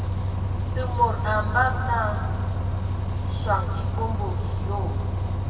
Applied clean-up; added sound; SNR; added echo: none; Bus; -4 dB; reverberation time 2.2 s.